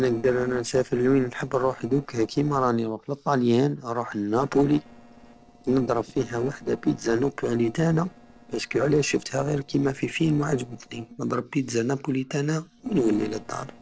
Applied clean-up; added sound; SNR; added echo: neural separator model SepFormer DNS4.